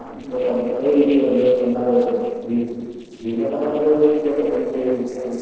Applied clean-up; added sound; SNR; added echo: neural separator model SepFormer DNS4.